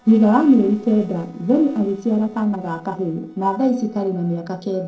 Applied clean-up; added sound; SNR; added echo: neural separator model SepFormer DNS4.